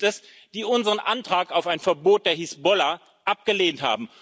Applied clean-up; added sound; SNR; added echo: none; none; none; none.